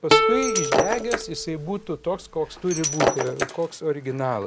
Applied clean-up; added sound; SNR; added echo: none; Plucked string instrument + Shatter; -3 dB; none.